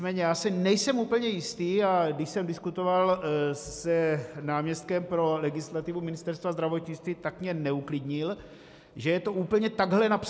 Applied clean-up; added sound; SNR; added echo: none; none; none; none.